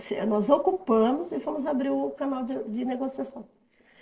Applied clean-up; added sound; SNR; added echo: neural separator model SepFormer DNS4.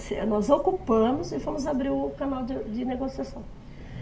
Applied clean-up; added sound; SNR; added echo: none; Train; 14 dB; reverberation time 0.7 s.